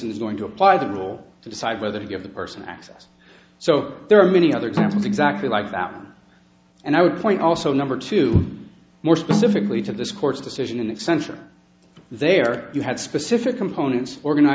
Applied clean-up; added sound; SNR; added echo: none; Snare drum; 6 dB; none.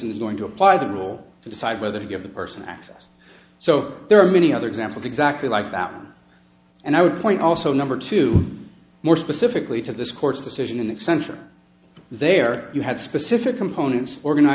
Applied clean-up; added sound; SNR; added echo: none; none; none; none.